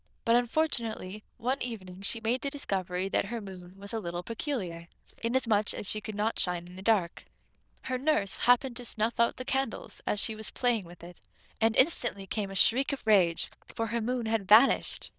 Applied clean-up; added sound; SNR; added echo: neural diffusion model UNIVERSE++.